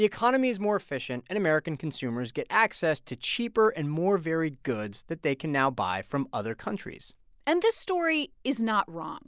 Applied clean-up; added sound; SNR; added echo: none; none; none; none.